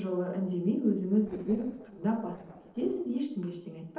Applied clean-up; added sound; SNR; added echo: neural separator model SepFormer DNS4.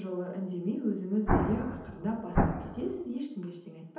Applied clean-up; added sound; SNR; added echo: none; Explosion; -4 dB; reverberation time 2.2 s.